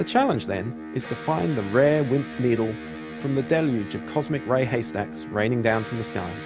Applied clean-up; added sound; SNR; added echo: none; Electric guitar; 11 dB; none.